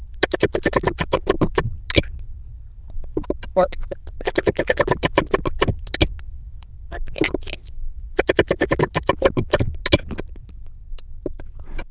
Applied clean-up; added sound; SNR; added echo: neural diffusion model UNIVERSE++.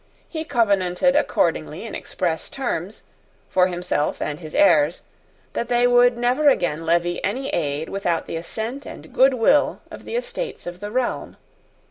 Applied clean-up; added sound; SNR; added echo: none; none; none; none.